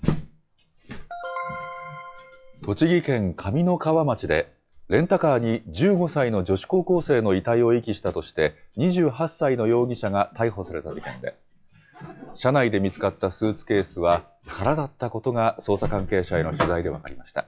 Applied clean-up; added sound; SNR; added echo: classical method log-MMSE.